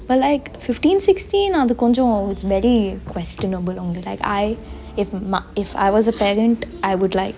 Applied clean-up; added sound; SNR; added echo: none; none; none; none.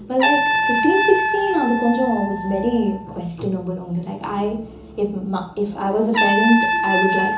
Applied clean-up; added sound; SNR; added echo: none; Trumpet; 2 dB; reverberation time 0.8 s.